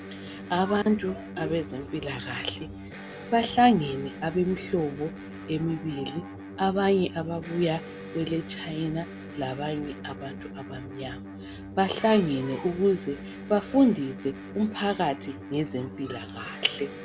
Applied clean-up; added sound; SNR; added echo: none; Electric guitar; 12 dB; none.